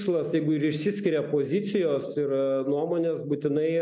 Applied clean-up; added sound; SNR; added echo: none; none; none; none.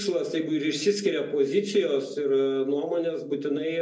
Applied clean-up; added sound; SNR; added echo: none; none; none; reverberation time 0.2 s.